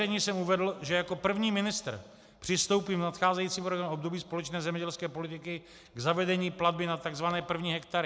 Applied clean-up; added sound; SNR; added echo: none; none; none; none.